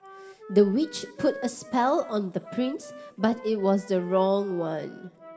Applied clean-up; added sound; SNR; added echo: none; Wind instrument, woodwind instrument; 18 dB; reverberation time 0.8 s.